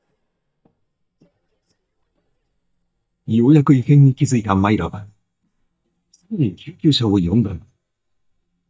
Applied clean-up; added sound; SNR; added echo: neural mask model DeepFilterNet 3.